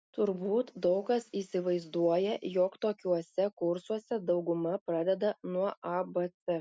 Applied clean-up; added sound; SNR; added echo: none; none; none; none.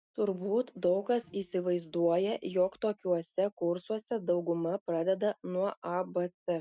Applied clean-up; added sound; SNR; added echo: neural mask model DeepFilterNet 3.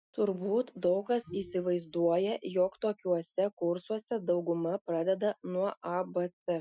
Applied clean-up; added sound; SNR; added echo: classical method Wiener filter.